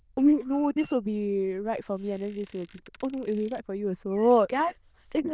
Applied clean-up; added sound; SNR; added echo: neural diffusion model UNIVERSE++.